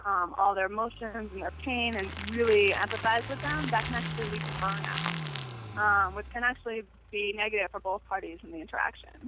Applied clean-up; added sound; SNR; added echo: none; Crackle + Car passing by / Idling; 8 dB; none.